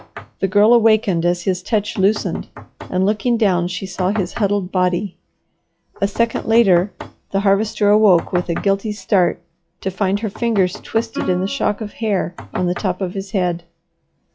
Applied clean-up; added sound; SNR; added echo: classical method log-MMSE.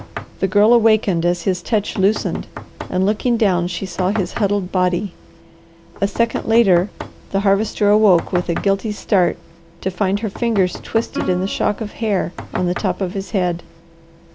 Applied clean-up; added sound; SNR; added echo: none; Plucked string instrument + Knock; 15 dB; none.